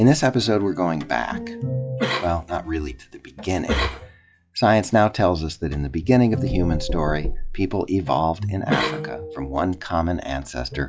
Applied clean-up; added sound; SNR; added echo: classical method log-MMSE.